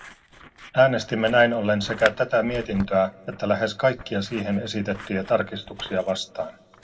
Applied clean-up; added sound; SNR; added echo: none; Scissors; 16 dB; reverberation time 1.2 s.